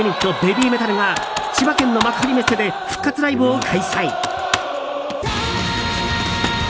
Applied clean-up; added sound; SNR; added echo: none; Computer keyboard; 10 dB; none.